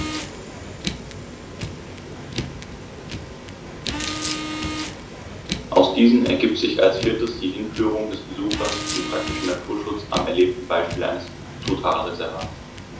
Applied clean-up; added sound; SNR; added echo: none; Car; 7 dB; reverberation time 0.9 s.